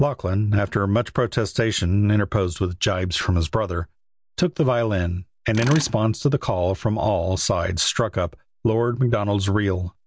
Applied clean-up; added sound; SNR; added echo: none; Tools; 18 dB; none.